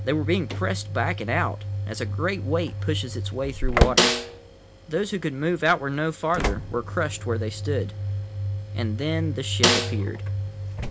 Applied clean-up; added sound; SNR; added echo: none; Slam / Engine + Snare drum; -1 dB; none.